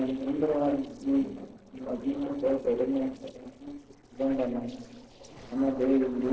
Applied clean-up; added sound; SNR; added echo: neural separator model SepFormer DNS4.